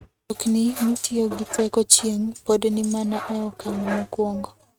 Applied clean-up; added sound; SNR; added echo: neural mask model RNNoise.